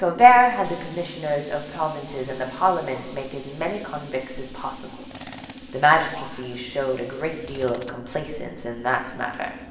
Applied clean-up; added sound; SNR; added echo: none; Tools; 15 dB; reverberation time 1.1 s.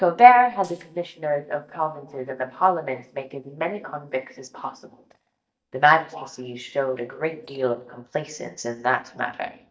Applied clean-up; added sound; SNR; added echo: neural mask model DeepFilterNet 3.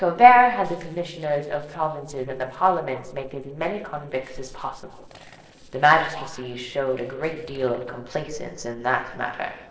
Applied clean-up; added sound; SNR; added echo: neural separator model SepFormer DNS4.